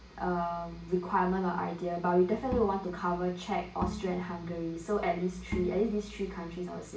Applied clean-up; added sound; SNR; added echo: none; Bowed string instrument; 10 dB; reverberation time 0.3 s.